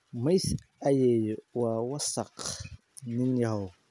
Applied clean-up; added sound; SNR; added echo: none; none; none; none.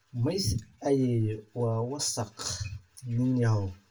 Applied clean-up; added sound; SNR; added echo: none; none; none; reverberation time 0.2 s.